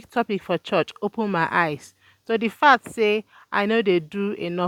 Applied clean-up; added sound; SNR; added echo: none; none; none; none.